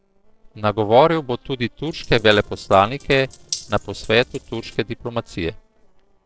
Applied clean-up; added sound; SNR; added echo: neural separator model SepFormer DNS4.